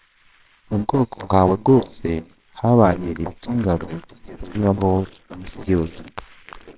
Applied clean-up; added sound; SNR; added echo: neural separator model SepFormer WHAMR!.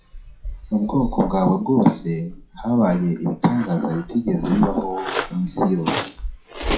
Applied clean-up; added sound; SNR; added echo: classical method WPE with log-MMSE.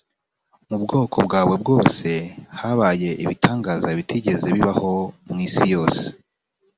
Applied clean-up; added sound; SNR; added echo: none; none; none; none.